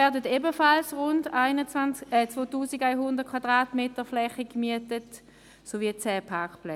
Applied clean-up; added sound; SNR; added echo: none; none; none; none.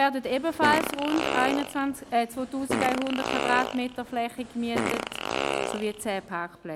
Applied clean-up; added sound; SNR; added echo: none; Fart; 3 dB; none.